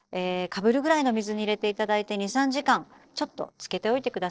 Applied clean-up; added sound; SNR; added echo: neural separator model SepFormer DNS4.